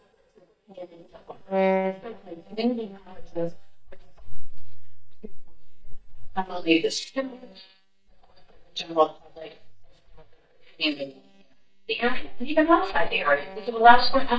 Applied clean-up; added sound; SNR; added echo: neural mask model DeepFilterNet 3.